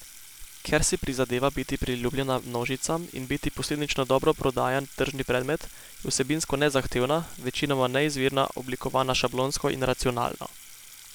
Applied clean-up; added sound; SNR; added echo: none; Sink (filling or washing) / Water tap, faucet; 20 dB; none.